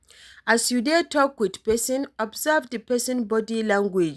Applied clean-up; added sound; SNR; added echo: none; none; none; none.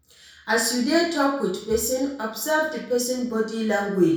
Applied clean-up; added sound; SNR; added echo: none; none; none; reverberation time 0.5 s.